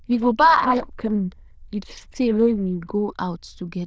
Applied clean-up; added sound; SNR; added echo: neural diffusion model UNIVERSE++.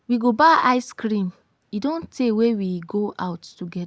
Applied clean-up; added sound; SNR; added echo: none; none; none; none.